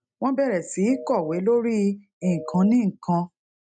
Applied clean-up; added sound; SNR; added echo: neural mask model RNNoise.